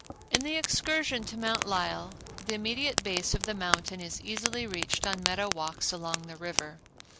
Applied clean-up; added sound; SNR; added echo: none; Fire; 3 dB; none.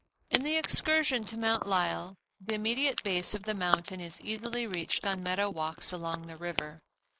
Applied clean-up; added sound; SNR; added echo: neural mask model Resemble Enhance denoiser.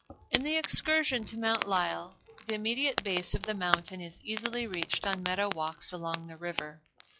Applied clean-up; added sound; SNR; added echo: classical method log-MMSE.